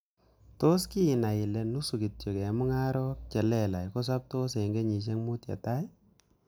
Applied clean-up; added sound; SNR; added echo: none; none; none; none.